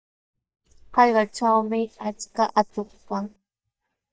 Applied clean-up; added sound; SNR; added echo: neural mask model DeepFilterNet 3.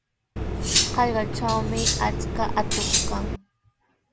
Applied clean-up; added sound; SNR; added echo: none; Cutlery, silverware; -4 dB; none.